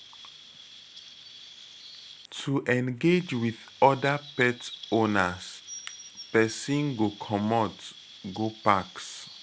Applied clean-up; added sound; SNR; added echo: none; Chirp, tweet; 18 dB; none.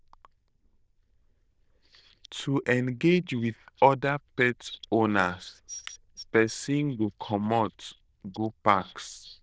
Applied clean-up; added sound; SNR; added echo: neural diffusion model UNIVERSE++.